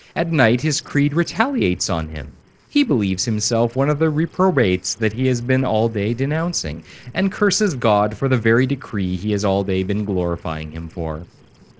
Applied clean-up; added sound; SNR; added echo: neural separator model SepFormer DNS4.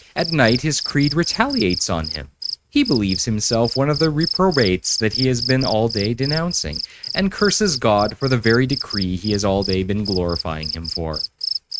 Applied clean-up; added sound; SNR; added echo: neural mask model RNNoise.